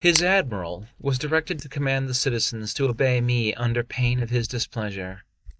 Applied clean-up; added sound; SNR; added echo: neural mask model DeepFilterNet 3.